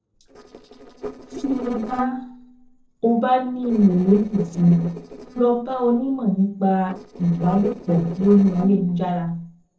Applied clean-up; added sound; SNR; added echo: neural separator model SepFormer DNS4.